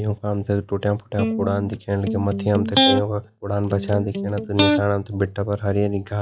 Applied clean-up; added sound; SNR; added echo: classical method log-MMSE.